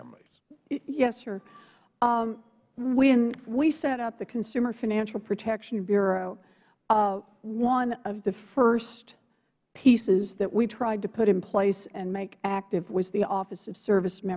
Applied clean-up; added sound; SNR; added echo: none; none; none; none.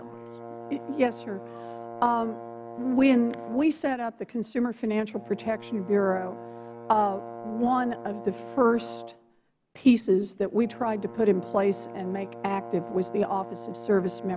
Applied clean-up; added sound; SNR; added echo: none; Brass instrument; 14 dB; none.